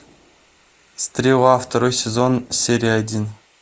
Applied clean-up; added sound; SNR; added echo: neural mask model Resemble Enhance denoiser.